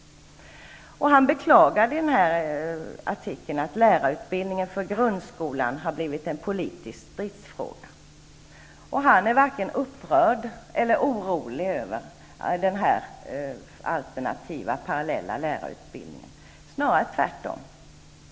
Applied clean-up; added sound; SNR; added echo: none; none; none; none.